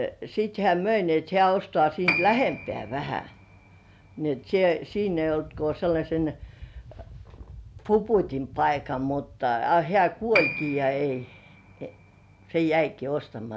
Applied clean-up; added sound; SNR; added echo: none; Piano; 12 dB; none.